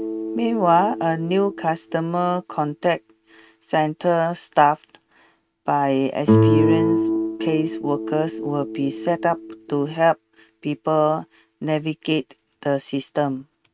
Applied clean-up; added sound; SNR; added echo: neural mask model RNNoise.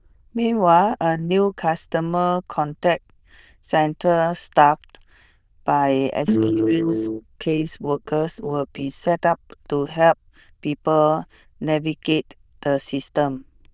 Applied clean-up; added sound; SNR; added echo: neural diffusion model UNIVERSE++.